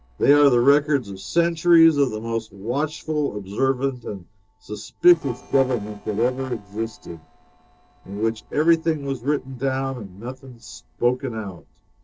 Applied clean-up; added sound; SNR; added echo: neural separator model SepFormer DNS4.